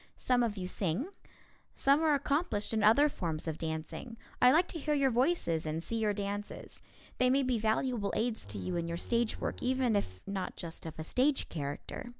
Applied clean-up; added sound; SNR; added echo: none; Bowed string instrument; 15 dB; none.